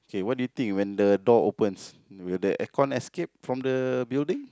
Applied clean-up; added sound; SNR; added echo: none; none; none; none.